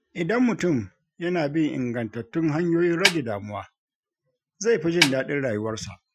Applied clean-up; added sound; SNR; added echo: classical method Wiener filter.